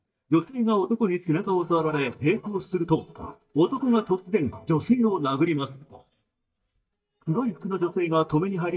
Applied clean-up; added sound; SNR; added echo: neural mask model DeepFilterNet 3.